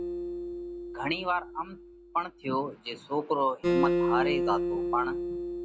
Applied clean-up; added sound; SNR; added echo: none; Acoustic guitar; -1 dB; none.